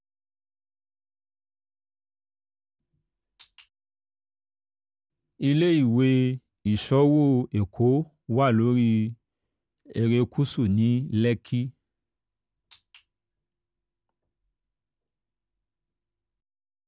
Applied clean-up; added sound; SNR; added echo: none; none; none; none.